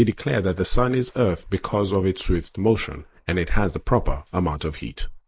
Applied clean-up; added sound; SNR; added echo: neural mask model Resemble Enhance denoiser.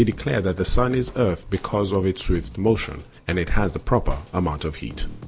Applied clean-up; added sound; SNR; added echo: none; Drum kit; 19 dB; none.